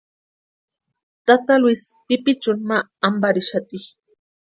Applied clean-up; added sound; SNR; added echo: none; none; none; none.